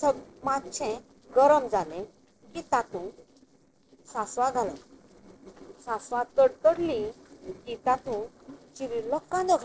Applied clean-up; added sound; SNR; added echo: neural separator model SepFormer DNS4.